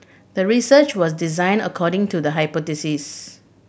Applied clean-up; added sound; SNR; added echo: none; none; none; none.